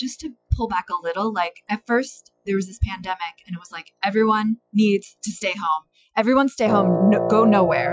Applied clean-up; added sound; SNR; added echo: classical method Wiener filter.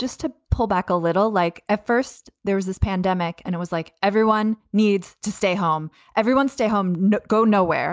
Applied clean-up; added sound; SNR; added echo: none; none; none; none.